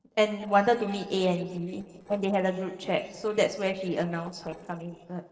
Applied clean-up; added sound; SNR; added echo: neural separator model SepFormer DNS4.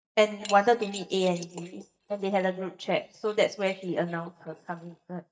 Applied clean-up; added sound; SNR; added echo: neural mask model DeepFilterNet 3.